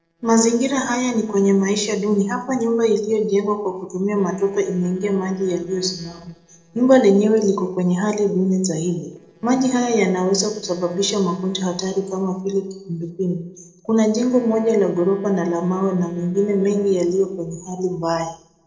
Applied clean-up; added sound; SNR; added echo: neural separator model SepFormer DNS4.